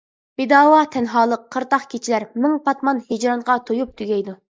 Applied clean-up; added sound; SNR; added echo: neural mask model Resemble Enhance denoiser.